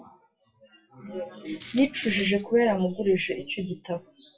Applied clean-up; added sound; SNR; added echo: classical method WPE with log-MMSE.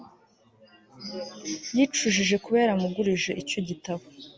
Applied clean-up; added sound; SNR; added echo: none; none; none; none.